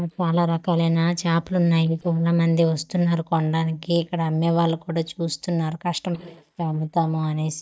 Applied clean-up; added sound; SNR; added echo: neural mask model DeepFilterNet 3.